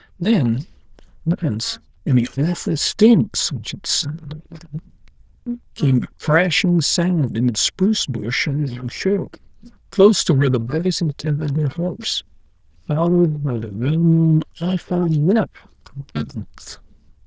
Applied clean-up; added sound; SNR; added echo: neural diffusion model UNIVERSE++.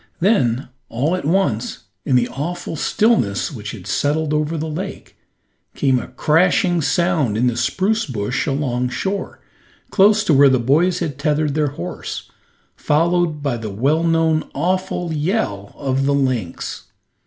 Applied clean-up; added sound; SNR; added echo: none; none; none; none.